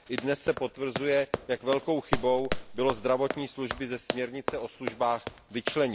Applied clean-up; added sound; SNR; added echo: none; Run; 7 dB; none.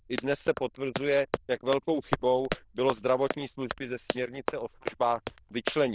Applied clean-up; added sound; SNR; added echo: neural diffusion model UNIVERSE++.